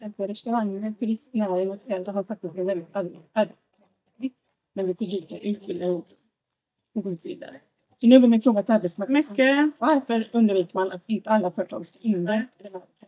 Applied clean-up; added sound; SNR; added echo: neural mask model DeepFilterNet 3.